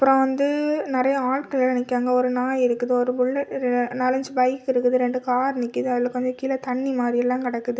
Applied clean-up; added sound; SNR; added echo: none; none; none; none.